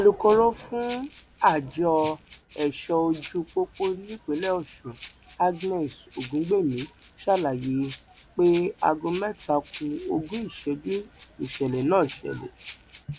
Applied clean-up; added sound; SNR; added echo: none; Rattle (instrument); 18 dB; none.